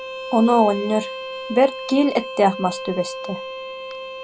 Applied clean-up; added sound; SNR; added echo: none; Bowed string instrument; 10 dB; none.